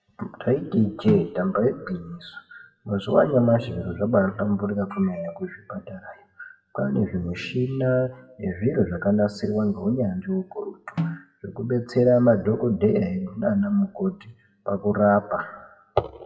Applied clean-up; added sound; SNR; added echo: classical method WPE with log-MMSE.